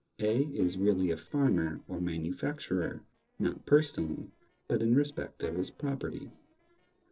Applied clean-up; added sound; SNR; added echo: neural separator model SepFormer DNS4.